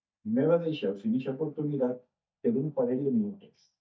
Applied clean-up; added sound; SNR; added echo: neural mask model DeepFilterNet 3.